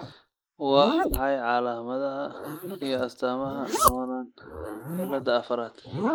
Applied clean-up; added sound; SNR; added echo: neural mask model Resemble Enhance denoiser.